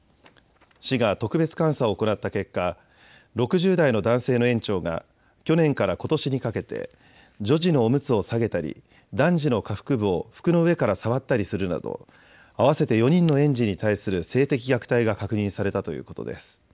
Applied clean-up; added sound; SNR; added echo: none; none; none; none.